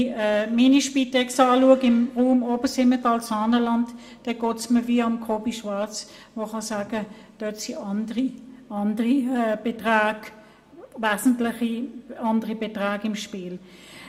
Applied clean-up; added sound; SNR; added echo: none; none; none; reverberation time 0.4 s.